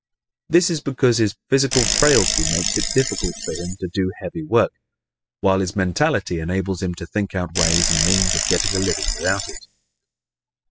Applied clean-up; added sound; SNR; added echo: classical method spectral subtraction.